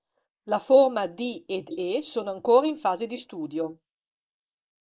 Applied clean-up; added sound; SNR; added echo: neural mask model Resemble Enhance denoiser.